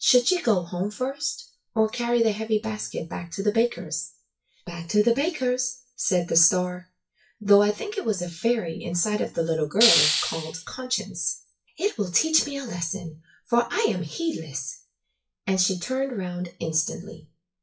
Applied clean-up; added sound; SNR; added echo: classical method WPE with log-MMSE.